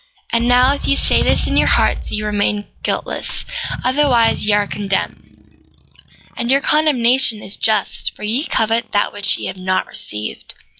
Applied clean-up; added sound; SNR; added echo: classical method log-MMSE.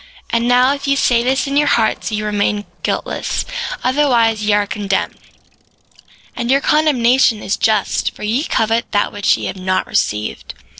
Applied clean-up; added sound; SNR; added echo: neural separator model SepFormer DNS4.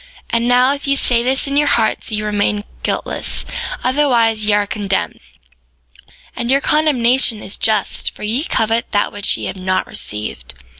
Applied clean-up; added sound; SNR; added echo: none; none; none; none.